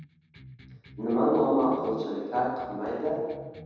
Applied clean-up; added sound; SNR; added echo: none; Electric guitar; 20 dB; reverberation time 1.2 s.